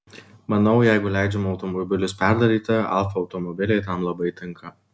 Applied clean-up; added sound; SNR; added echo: none; none; none; none.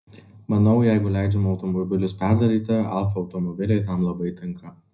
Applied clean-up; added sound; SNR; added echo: none; none; none; reverberation time 0.3 s.